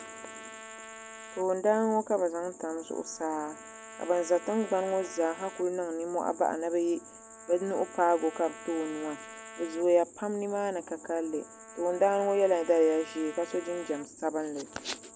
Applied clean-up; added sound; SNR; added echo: none; Trumpet; 18 dB; none.